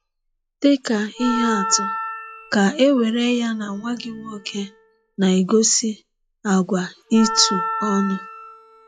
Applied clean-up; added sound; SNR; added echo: classical method log-MMSE.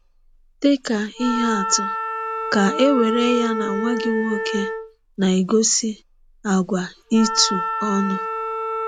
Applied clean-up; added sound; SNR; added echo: none; Wind instrument, woodwind instrument; 6 dB; none.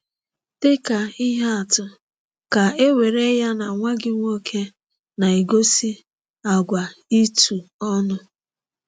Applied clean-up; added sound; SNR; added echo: none; none; none; none.